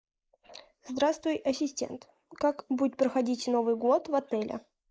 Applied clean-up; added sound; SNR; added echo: neural mask model Resemble Enhance denoiser.